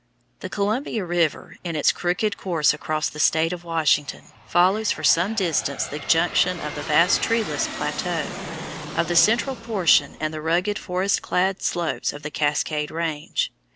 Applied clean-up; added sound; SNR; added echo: none; Aircraft; 14 dB; none.